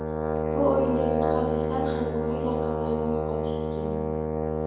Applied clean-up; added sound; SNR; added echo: none; Brass instrument; -5 dB; reverberation time 0.9 s.